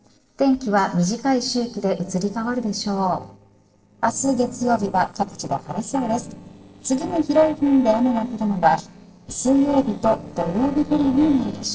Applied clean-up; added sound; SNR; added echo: neural separator model SepFormer DNS4.